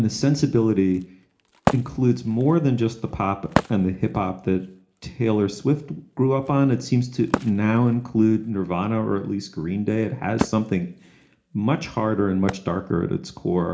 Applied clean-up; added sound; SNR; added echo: none; Wood; 11 dB; reverberation time 0.4 s.